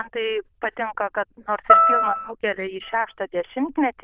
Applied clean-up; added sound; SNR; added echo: neural diffusion model UNIVERSE++.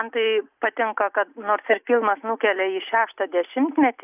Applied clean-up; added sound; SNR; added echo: neural mask model Resemble Enhance denoiser.